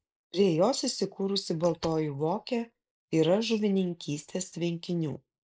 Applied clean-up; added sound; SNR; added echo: neural mask model Resemble Enhance denoiser.